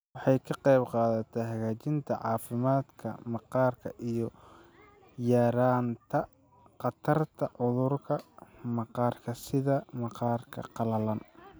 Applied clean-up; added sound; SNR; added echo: none; none; none; none.